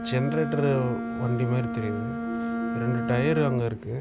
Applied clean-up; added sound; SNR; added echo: none; Bowed string instrument; 4 dB; none.